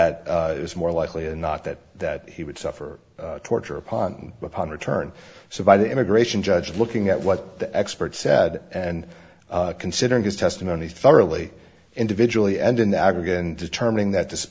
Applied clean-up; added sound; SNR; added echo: none; none; none; none.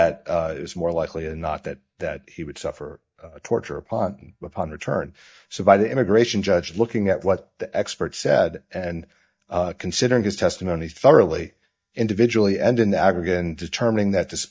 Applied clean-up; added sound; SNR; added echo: neural mask model DeepFilterNet 3.